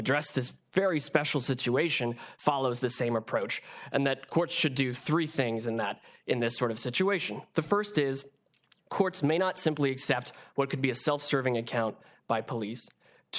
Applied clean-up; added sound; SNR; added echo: none; none; none; none.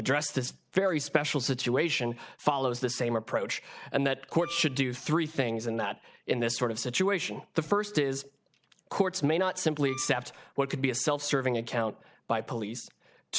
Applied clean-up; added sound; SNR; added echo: none; Wind instrument, woodwind instrument; 16 dB; none.